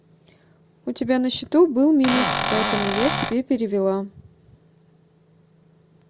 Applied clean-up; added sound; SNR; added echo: none; Cupboard open or close / Door; -1 dB; none.